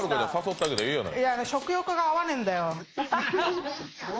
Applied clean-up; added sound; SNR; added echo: neural mask model Resemble Enhance denoiser.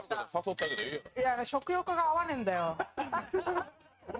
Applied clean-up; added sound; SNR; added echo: neural mask model RNNoise.